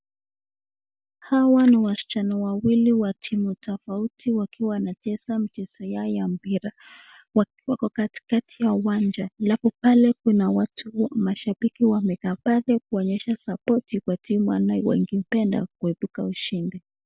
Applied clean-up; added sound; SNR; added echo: none; none; none; none.